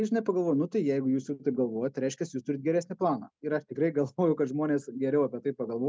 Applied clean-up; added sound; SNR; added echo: none; none; none; none.